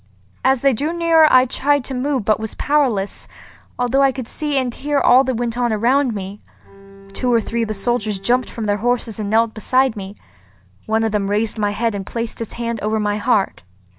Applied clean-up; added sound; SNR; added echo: none; Bowed string instrument; 20 dB; none.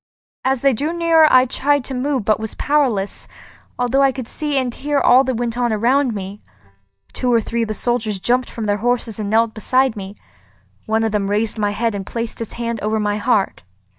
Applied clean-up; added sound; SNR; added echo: neural mask model DeepFilterNet 3.